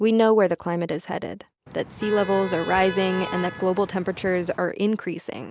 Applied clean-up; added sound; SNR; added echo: none; Motor vehicle (road); 11 dB; none.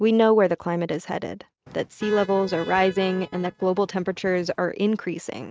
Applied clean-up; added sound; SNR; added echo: neural mask model RNNoise.